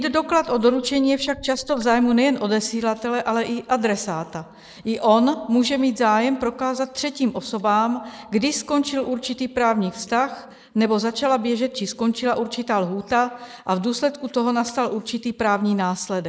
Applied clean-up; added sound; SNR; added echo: neural mask model Resemble Enhance denoiser.